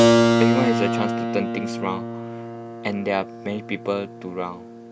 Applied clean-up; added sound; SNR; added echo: none; Keyboard (musical); -5 dB; none.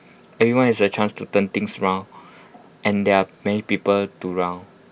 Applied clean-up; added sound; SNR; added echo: none; none; none; none.